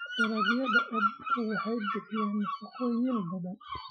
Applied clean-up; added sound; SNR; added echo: classical method Wiener filter.